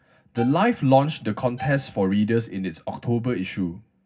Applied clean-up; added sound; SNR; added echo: none; Bowed string instrument; 18 dB; reverberation time 0.4 s.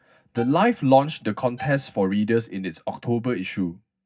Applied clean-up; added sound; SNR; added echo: neural mask model DeepFilterNet 3.